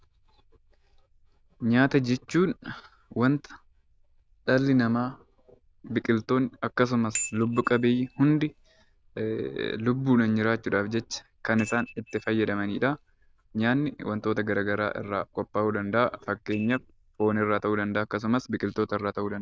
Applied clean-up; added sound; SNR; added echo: neural diffusion model UNIVERSE++.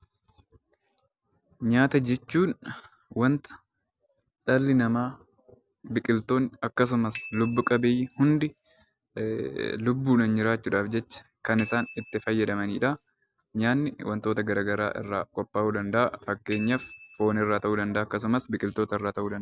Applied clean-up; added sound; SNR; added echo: none; Bicycle bell; 11 dB; none.